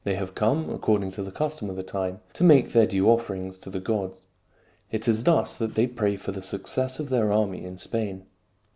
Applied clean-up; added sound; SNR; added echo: none; none; none; none.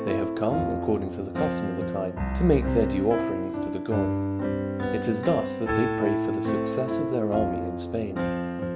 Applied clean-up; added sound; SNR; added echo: none; Piano; -1 dB; none.